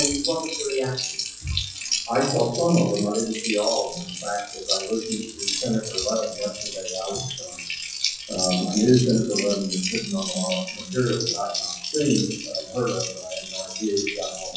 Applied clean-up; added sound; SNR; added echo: classical method WPE with log-MMSE.